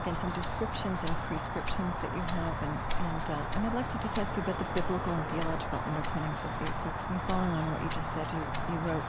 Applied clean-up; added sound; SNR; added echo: none; Rattle (instrument) + Cricket; -2 dB; none.